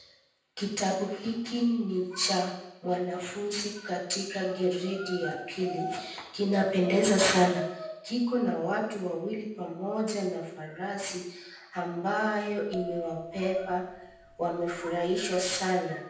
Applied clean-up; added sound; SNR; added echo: none; Bell; 16 dB; reverberation time 0.9 s.